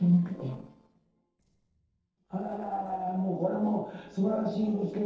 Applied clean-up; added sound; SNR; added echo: neural separator model SepFormer DNS4.